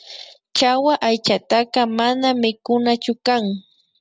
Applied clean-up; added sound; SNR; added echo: none; none; none; none.